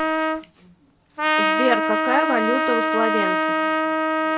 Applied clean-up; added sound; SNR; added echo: none; Trumpet; -5 dB; none.